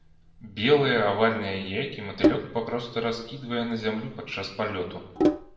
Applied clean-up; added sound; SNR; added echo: none; Sink (filling or washing); 4 dB; reverberation time 0.9 s.